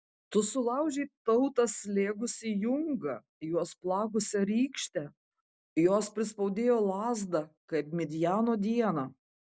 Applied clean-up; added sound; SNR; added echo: none; none; none; none.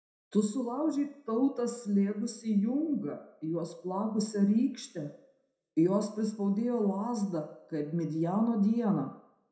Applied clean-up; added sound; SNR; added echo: none; none; none; reverberation time 0.5 s.